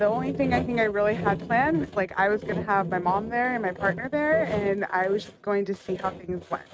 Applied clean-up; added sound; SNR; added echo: neural mask model RNNoise.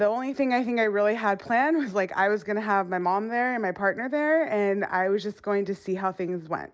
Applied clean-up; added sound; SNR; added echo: none; none; none; none.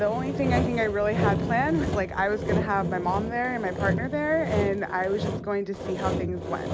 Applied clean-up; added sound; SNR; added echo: none; Sawing; 2 dB; none.